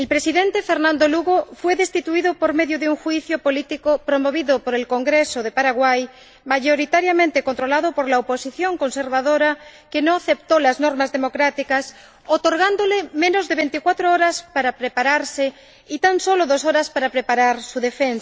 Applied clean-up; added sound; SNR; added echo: none; none; none; none.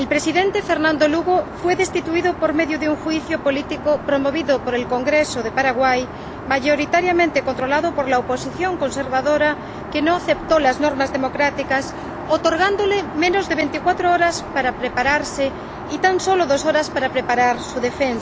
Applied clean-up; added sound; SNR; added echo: none; Aircraft; 11 dB; none.